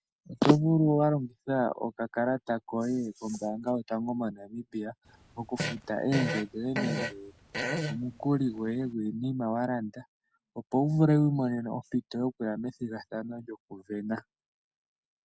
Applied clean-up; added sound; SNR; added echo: none; Fart; 6 dB; none.